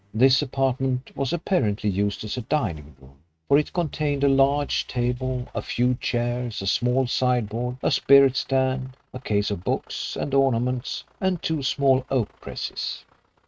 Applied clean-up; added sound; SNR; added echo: neural mask model RNNoise.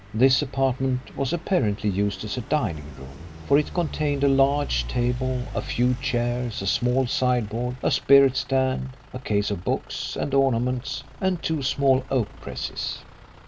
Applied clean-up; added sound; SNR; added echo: none; Idling / Truck; 15 dB; none.